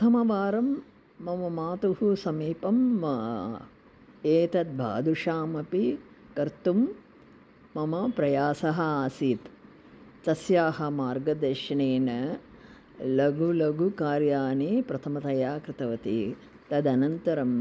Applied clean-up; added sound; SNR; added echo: none; none; none; none.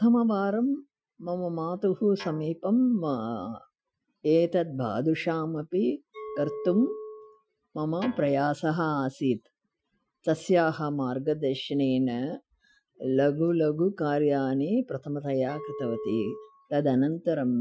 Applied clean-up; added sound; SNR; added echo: classical method Wiener filter.